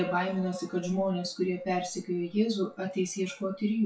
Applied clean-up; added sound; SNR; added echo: classical method WPE with log-MMSE.